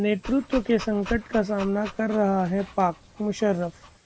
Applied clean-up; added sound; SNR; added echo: none; Dog; 15 dB; none.